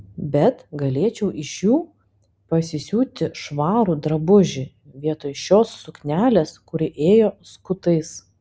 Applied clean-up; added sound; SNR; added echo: none; none; none; none.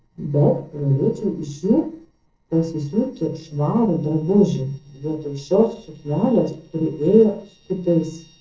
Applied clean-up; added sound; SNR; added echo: neural separator model SepFormer DNS4.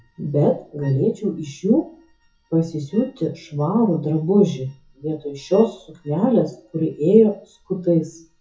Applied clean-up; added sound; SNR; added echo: classical method WPE with log-MMSE.